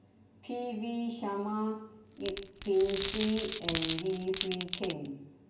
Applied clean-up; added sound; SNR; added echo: none; Glass; -4 dB; reverberation time 0.9 s.